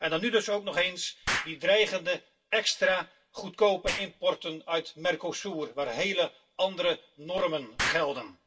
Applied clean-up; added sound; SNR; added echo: none; Explosion; 11 dB; reverberation time 0.1 s.